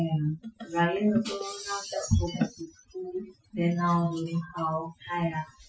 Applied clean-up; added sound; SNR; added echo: classical method Wiener filter.